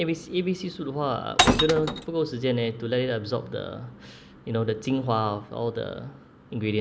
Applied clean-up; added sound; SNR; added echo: none; Glass; -3 dB; none.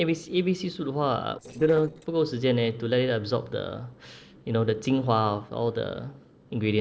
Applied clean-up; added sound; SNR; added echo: neural separator model SepFormer DNS4.